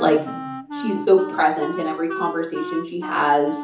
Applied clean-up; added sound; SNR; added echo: none; Wind instrument, woodwind instrument; 10 dB; reverberation time 0.7 s.